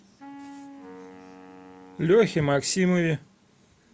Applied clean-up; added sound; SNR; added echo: none; Wind instrument, woodwind instrument; 20 dB; none.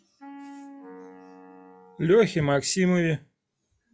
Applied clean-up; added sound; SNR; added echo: classical method log-MMSE.